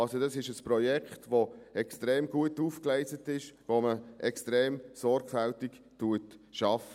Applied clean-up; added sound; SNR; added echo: none; none; none; none.